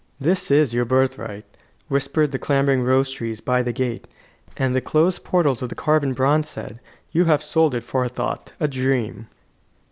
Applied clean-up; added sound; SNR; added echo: none; none; none; none.